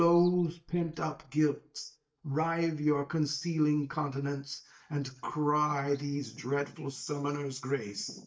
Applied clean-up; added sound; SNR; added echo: neural mask model DeepFilterNet 3.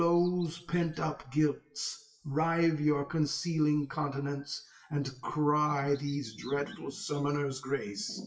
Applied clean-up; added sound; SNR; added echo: classical method WPE with log-MMSE.